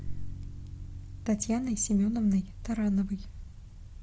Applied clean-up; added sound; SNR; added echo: none; Bass guitar; 15 dB; none.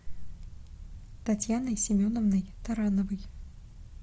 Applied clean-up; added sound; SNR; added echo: none; none; none; none.